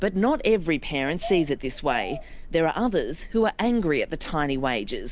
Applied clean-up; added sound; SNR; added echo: none; Bird vocalization, bird call, bird song; 14 dB; none.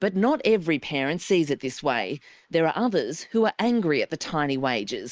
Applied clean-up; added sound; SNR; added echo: neural mask model Resemble Enhance denoiser.